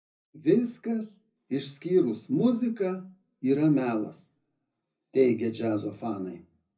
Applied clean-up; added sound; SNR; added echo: none; none; none; reverberation time 0.4 s.